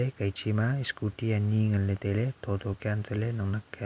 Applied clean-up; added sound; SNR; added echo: none; none; none; none.